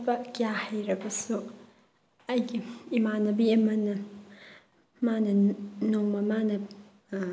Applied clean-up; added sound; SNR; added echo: none; none; none; none.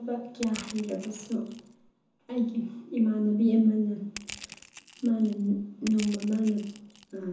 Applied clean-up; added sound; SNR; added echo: none; Crushing; 17 dB; reverberation time 0.9 s.